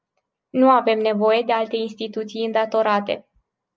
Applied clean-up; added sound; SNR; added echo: none; none; none; none.